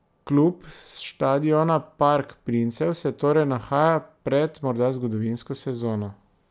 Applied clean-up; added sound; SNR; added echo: none; none; none; none.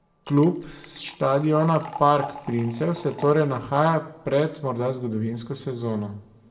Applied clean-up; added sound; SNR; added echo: none; Liquid; 17 dB; reverberation time 0.8 s.